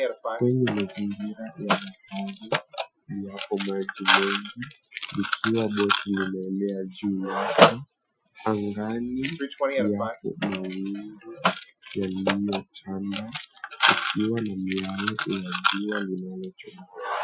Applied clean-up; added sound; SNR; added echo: classical method Wiener filter.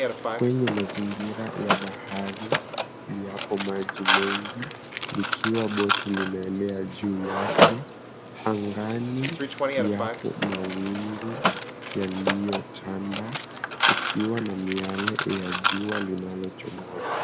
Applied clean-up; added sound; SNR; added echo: none; Mechanisms; -1 dB; none.